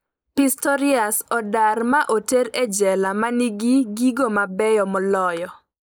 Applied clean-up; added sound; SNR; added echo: neural mask model Resemble Enhance denoiser.